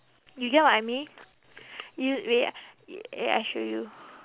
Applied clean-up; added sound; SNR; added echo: none; none; none; none.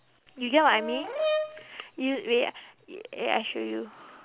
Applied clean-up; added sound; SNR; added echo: none; Brass instrument; 3 dB; none.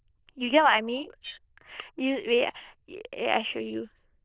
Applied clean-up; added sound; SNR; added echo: neural diffusion model UNIVERSE++.